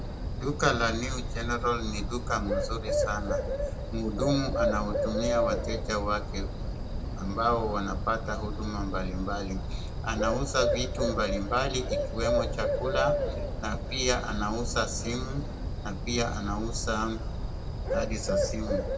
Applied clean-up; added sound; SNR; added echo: none; Bird; -1 dB; reverberation time 1.6 s.